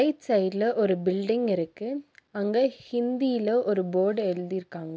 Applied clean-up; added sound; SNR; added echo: none; none; none; none.